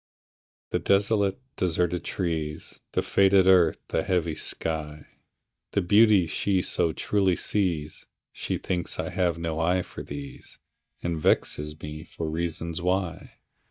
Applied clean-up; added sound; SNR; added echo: neural mask model DeepFilterNet 3.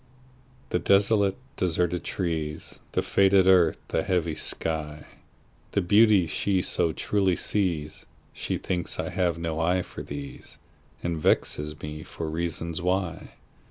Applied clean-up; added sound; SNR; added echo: none; none; none; none.